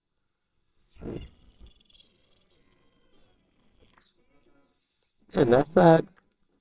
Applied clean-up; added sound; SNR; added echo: neural separator model SepFormer WHAMR!.